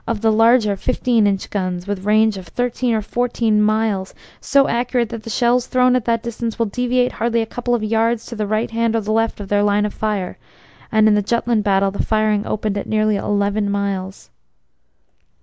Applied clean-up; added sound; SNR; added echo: neural mask model Resemble Enhance denoiser.